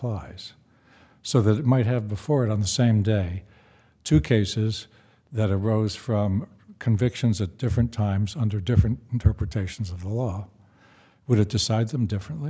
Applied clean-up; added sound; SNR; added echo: none; none; none; none.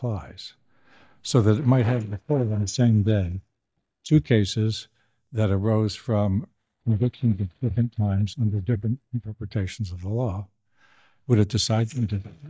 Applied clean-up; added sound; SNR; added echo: neural mask model DeepFilterNet 3.